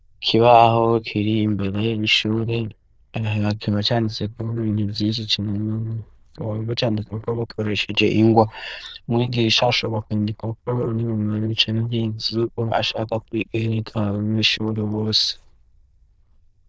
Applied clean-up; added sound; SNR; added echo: neural diffusion model UNIVERSE++.